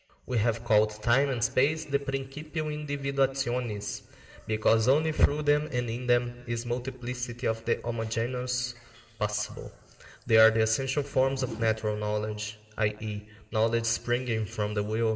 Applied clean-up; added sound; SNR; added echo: none; Whoosh, swoosh, swish; 16 dB; reverberation time 2.1 s.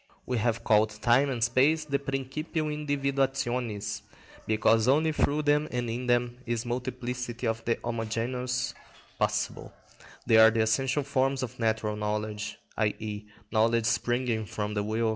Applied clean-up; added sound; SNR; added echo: none; none; none; none.